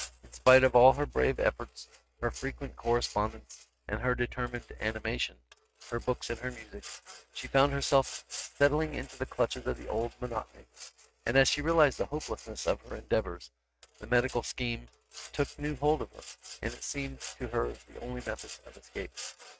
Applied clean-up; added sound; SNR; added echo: neural mask model RNNoise.